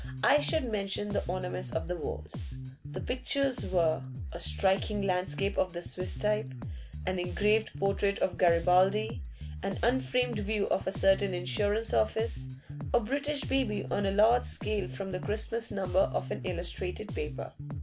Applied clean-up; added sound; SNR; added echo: none; Bass guitar; 8 dB; none.